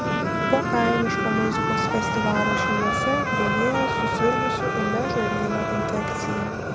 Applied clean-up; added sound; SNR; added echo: none; Trumpet + Fire; -3 dB; none.